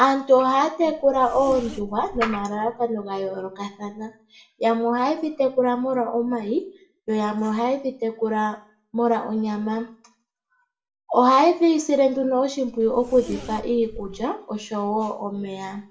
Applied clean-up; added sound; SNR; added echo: none; Zipper (clothing); 15 dB; reverberation time 0.4 s.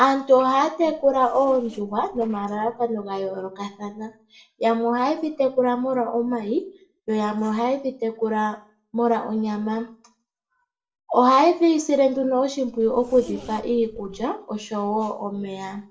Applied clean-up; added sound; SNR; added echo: neural separator model SepFormer DNS4.